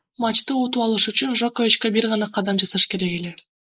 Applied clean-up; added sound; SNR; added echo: neural mask model Resemble Enhance denoiser.